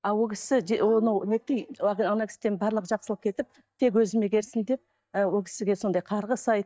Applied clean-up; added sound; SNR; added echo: neural mask model DeepFilterNet 3.